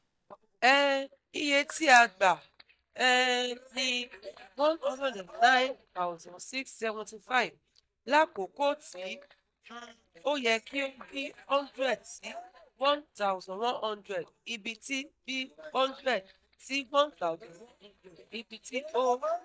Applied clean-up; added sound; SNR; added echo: neural mask model DeepFilterNet 3.